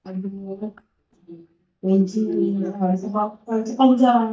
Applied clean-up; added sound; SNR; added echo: neural mask model DeepFilterNet 3.